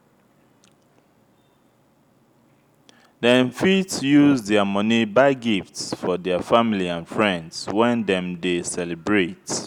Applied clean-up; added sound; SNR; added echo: none; none; none; none.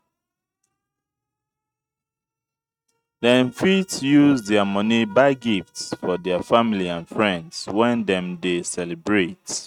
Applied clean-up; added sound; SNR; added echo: neural mask model RNNoise.